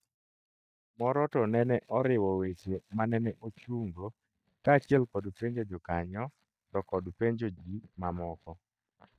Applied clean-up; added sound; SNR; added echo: neural mask model DeepFilterNet 3.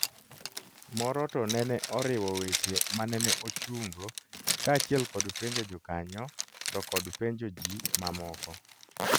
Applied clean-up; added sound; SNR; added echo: none; Zipper (clothing); 1 dB; none.